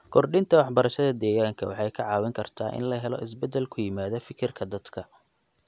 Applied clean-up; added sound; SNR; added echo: none; none; none; none.